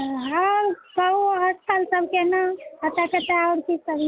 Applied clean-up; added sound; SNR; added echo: none; none; none; none.